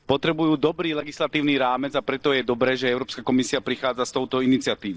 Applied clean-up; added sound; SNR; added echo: neural separator model SepFormer DNS4.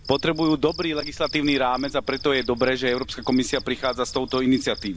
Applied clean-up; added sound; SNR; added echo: none; Cricket; 15 dB; none.